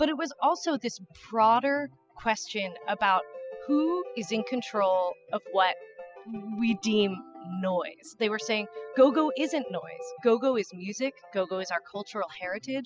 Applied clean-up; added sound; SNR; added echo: classical method spectral subtraction.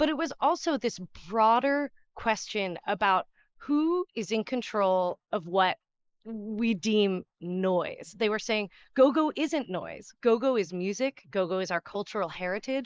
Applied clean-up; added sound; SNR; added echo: neural mask model Resemble Enhance denoiser.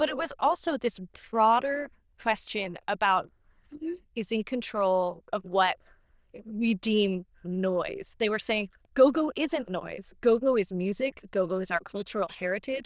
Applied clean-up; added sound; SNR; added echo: neural diffusion model UNIVERSE++.